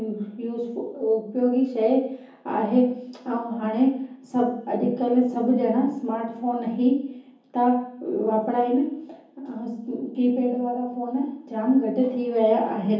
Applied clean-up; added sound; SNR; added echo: none; none; none; reverberation time 0.7 s.